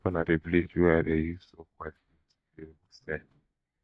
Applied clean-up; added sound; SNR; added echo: neural mask model DeepFilterNet 3.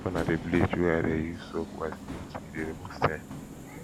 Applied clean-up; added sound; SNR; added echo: none; Subway, metro, underground; 9 dB; none.